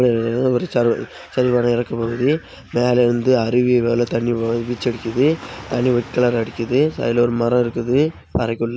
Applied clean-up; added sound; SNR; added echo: none; none; none; none.